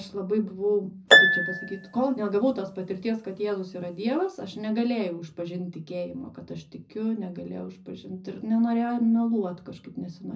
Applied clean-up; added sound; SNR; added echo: none; Harp; -3 dB; reverberation time 0.4 s.